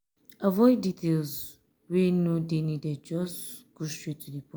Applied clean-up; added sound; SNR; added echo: none; none; none; none.